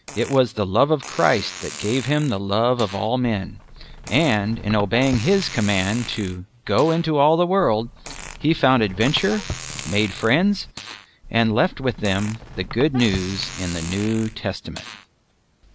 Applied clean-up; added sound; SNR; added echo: none; Squeak + Fart; 14 dB; none.